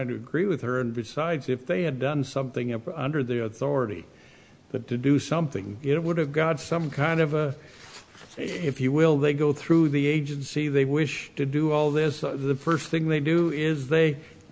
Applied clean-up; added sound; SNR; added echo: none; none; none; none.